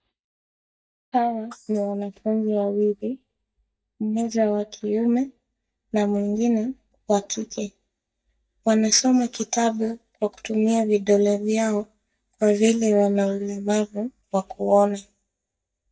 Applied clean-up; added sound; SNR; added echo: neural mask model DeepFilterNet 3.